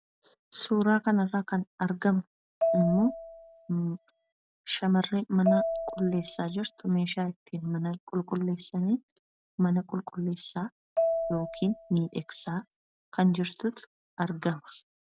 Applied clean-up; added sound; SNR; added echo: none; Marimba, xylophone; 6 dB; none.